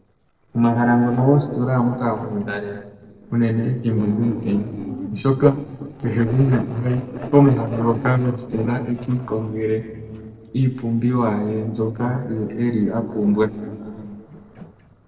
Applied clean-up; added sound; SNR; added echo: neural separator model SepFormer DNS4.